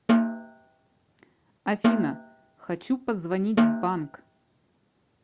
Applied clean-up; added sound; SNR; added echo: none; Snare drum; -3 dB; none.